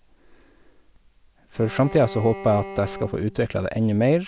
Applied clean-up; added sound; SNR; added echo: none; Bowed string instrument; 14 dB; none.